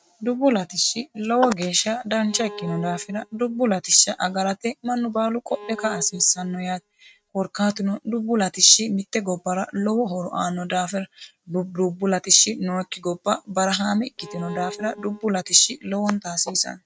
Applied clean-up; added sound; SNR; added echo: neural mask model RNNoise.